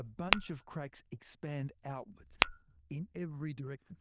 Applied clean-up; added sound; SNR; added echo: neural diffusion model UNIVERSE++.